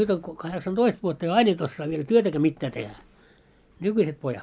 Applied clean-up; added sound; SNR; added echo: none; none; none; none.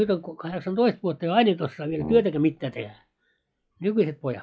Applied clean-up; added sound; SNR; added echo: classical method log-MMSE.